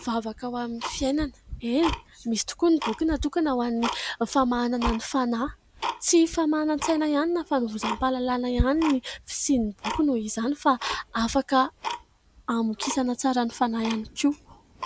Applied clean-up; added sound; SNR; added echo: none; Tick-tock; 10 dB; none.